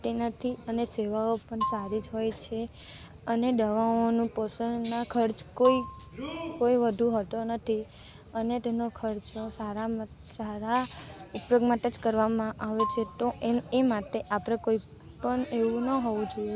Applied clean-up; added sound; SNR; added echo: none; Marimba, xylophone; 9 dB; none.